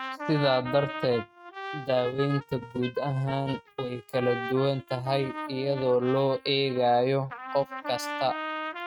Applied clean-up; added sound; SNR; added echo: neural mask model RNNoise.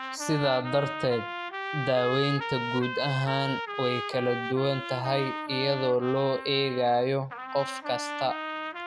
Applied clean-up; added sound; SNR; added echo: none; Trumpet; 7 dB; none.